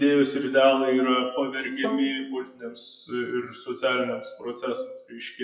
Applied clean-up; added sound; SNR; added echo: classical method WPE with log-MMSE.